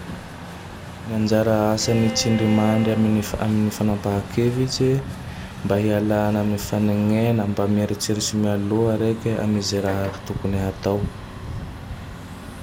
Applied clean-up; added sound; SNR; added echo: none; Truck + Bowed string instrument; 12 dB; none.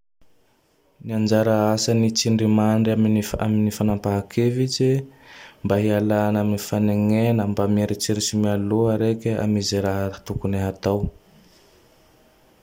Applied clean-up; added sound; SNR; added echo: none; none; none; none.